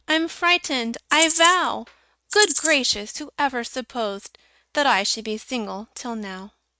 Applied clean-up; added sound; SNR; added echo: neural mask model RNNoise.